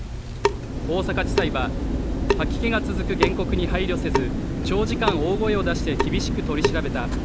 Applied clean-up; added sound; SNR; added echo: none; Mechanical fan + Drip / Sink (filling or washing) / Water tap, faucet; -4 dB; none.